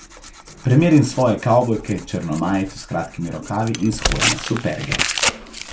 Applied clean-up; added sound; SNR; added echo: none; Tearing; 6 dB; none.